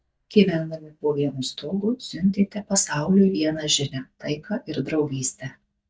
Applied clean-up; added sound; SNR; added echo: neural mask model DeepFilterNet 3.